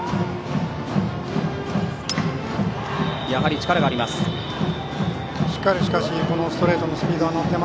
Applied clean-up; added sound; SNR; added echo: none; none; none; none.